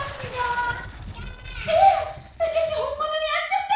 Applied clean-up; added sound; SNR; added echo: neural separator model SepFormer DNS4.